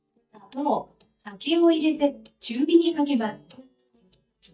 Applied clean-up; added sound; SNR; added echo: neural mask model DeepFilterNet 3.